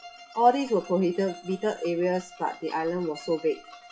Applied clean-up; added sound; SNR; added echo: classical method WPE with log-MMSE.